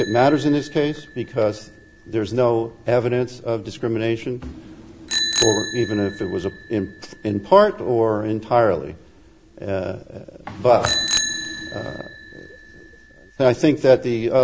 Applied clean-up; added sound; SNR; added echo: none; Bicycle bell; 10 dB; none.